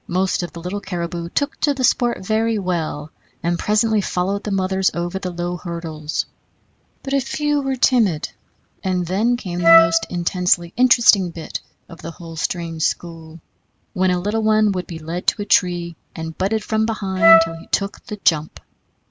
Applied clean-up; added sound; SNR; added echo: none; Wind instrument, woodwind instrument; -4 dB; none.